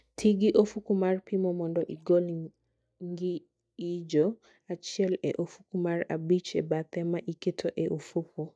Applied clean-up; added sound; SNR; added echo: neural mask model DeepFilterNet 3.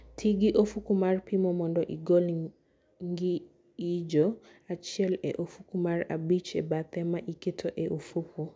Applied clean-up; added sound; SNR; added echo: none; none; none; none.